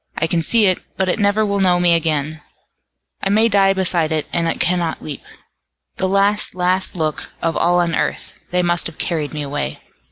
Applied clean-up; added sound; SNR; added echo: none; none; none; none.